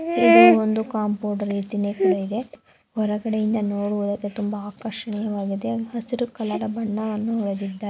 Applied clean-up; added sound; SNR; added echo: none; none; none; none.